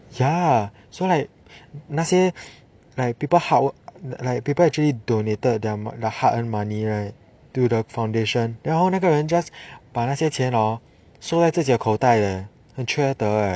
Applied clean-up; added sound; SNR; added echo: none; none; none; none.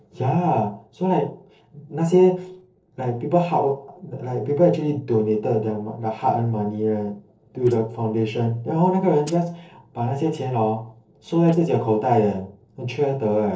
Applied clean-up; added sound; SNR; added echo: neural separator model SepFormer DNS4.